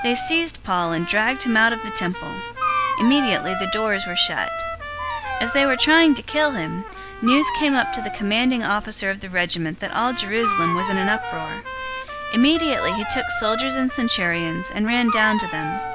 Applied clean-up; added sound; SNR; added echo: none; Dog + Trumpet; 5 dB; none.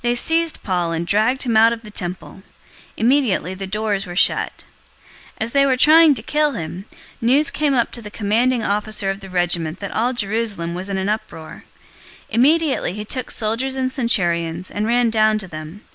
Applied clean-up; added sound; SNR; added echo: none; none; none; none.